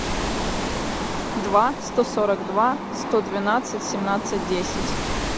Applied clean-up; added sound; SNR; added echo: none; Waves, surf; 8 dB; none.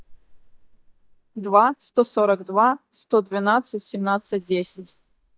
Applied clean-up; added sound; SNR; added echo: neural mask model DeepFilterNet 3.